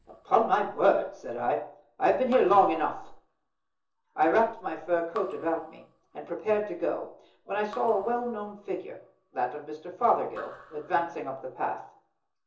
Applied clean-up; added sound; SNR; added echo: neural separator model SepFormer DNS4.